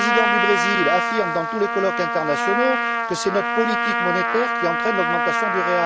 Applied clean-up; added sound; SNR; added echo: none; Trumpet; -2 dB; none.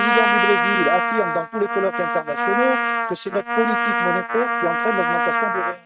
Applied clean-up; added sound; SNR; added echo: neural mask model RNNoise.